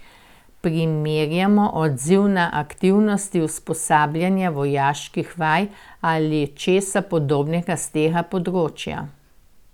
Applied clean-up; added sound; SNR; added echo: none; none; none; none.